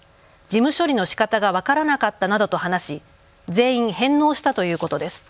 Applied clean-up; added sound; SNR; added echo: none; none; none; none.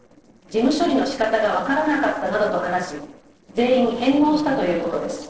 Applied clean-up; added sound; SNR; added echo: neural separator model SepFormer DNS4.